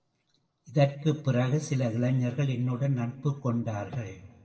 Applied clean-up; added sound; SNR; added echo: none; none; none; reverberation time 1.3 s.